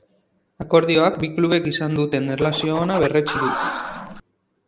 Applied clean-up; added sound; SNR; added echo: none; Scratching (performance technique); 7 dB; none.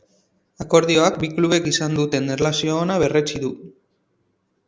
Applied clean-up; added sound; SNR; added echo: none; none; none; none.